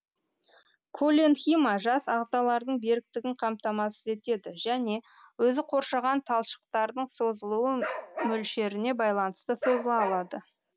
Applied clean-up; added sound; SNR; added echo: none; Bark; 8 dB; none.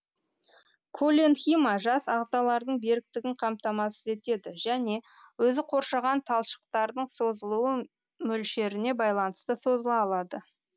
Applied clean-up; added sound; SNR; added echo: none; none; none; none.